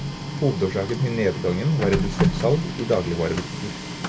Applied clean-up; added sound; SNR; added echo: none; Printer; 3 dB; none.